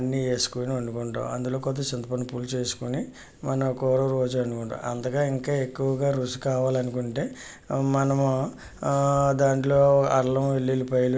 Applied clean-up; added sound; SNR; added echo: none; none; none; none.